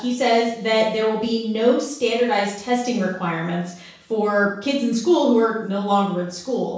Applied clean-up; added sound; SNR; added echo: none; none; none; reverberation time 0.7 s.